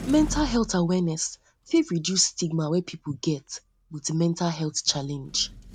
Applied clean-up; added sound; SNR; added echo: none; Sliding door; 14 dB; none.